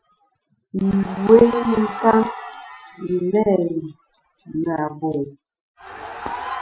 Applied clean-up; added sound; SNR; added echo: classical method Wiener filter.